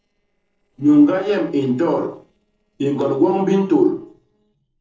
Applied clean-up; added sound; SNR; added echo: neural separator model SepFormer DNS4.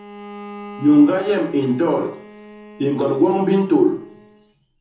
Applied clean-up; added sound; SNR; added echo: none; Bowed string instrument; 19 dB; reverberation time 0.6 s.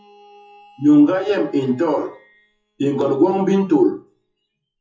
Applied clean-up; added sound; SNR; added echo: classical method WPE with log-MMSE.